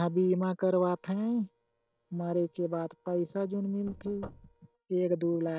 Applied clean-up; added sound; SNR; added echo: neural separator model SepFormer DNS4.